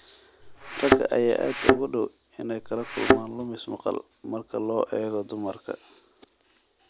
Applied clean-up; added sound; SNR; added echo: none; Thump, thud; -5 dB; none.